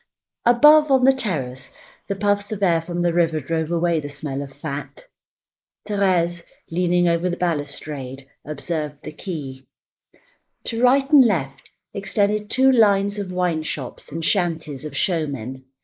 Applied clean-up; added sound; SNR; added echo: neural mask model Resemble Enhance denoiser.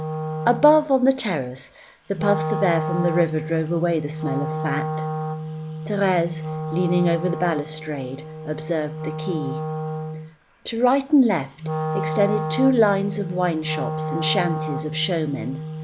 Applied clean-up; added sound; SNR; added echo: none; Wind instrument, woodwind instrument; 5 dB; none.